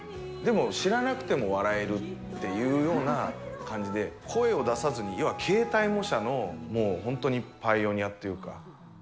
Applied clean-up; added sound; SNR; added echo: none; none; none; none.